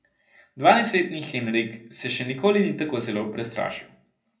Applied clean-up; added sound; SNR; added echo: none; none; none; reverberation time 0.5 s.